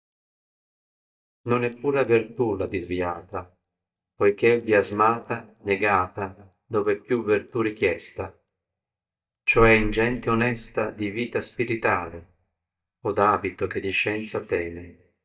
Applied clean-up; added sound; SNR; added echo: neural mask model DeepFilterNet 3.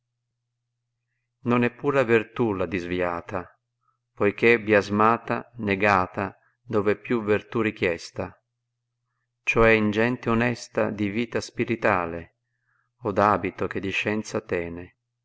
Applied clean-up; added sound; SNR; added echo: none; none; none; none.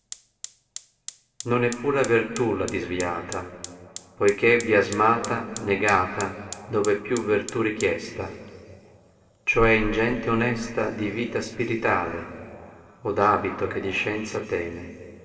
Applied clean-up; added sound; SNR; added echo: none; Fire; 19 dB; reverberation time 2.5 s.